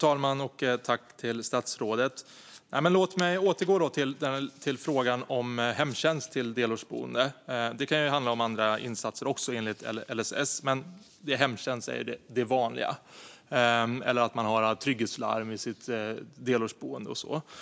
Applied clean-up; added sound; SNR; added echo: none; none; none; none.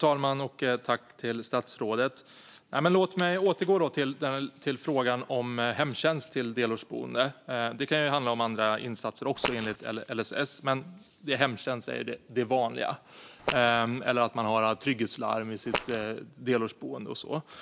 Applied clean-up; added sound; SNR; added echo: none; Fart; 5 dB; none.